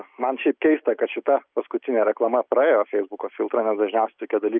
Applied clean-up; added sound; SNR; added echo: none; none; none; none.